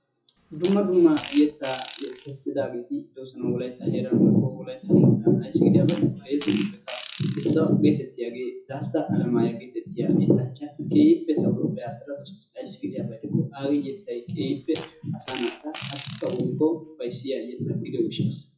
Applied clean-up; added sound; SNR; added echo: classical method WPE with log-MMSE.